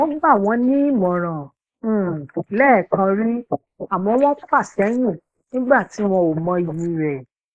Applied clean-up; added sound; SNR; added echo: neural mask model Resemble Enhance denoiser.